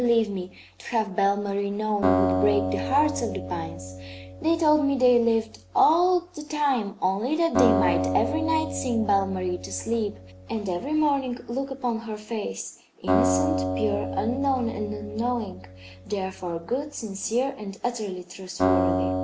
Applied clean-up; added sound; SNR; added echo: none; Acoustic guitar; 4 dB; none.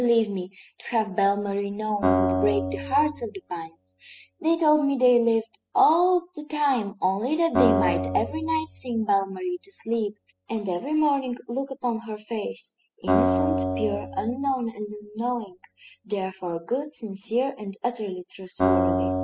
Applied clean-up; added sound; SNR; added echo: classical method spectral subtraction.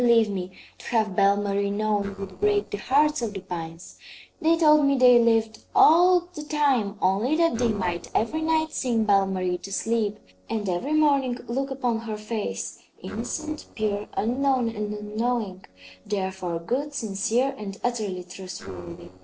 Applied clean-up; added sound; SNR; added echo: neural separator model SepFormer DNS4.